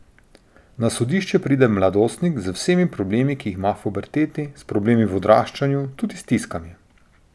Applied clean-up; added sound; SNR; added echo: none; none; none; none.